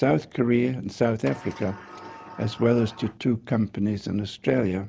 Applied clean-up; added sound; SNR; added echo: none; Sliding door; 18 dB; none.